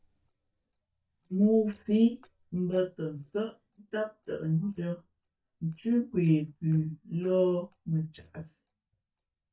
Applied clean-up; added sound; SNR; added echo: neural mask model DeepFilterNet 3.